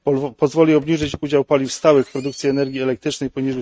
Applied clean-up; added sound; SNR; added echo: neural mask model RNNoise.